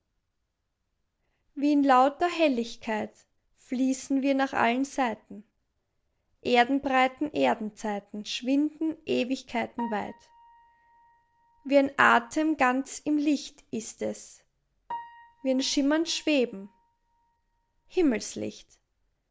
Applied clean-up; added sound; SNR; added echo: none; Piano; 20 dB; none.